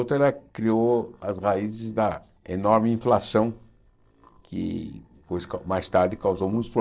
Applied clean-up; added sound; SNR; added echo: neural separator model SepFormer DNS4.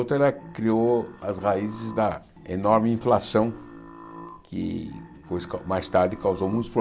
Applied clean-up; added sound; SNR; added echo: none; Burping, eructation; 19 dB; none.